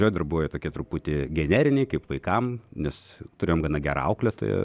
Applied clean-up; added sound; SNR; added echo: none; none; none; none.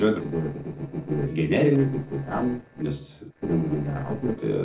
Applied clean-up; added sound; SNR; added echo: neural separator model SepFormer DNS4.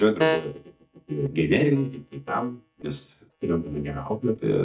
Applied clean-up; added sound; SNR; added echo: neural mask model DeepFilterNet 3.